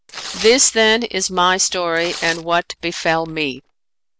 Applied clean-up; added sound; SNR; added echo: none; Tearing; 16 dB; none.